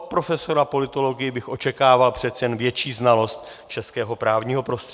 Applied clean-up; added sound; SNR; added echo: none; none; none; none.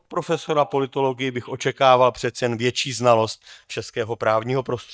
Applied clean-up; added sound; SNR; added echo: neural mask model DeepFilterNet 3.